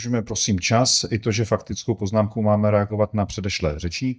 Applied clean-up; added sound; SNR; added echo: neural mask model DeepFilterNet 3.